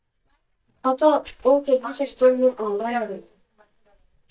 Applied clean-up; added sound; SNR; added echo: neural mask model DeepFilterNet 3.